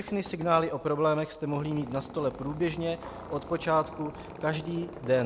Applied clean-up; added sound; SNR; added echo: none; Squeak; 15 dB; none.